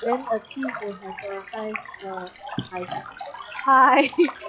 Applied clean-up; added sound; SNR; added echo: classical method log-MMSE.